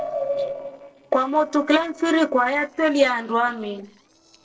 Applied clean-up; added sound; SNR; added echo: neural separator model SepFormer DNS4.